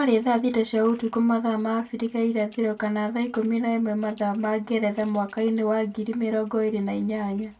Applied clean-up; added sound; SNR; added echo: neural separator model SepFormer DNS4.